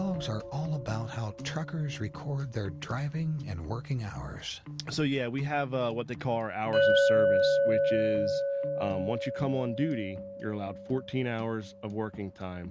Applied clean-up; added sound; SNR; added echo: none; Chink, clink; -1 dB; none.